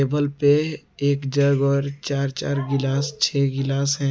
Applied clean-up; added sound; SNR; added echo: none; none; none; none.